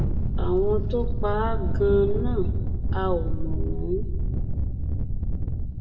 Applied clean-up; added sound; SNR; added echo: none; Thunder; -5 dB; reverberation time 0.8 s.